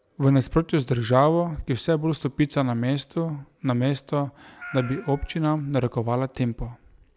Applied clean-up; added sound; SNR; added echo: none; Meow; 19 dB; none.